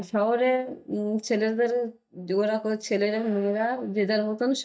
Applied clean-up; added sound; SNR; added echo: neural mask model DeepFilterNet 3.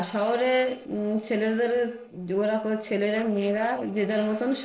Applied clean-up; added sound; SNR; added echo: neural separator model SepFormer DNS4.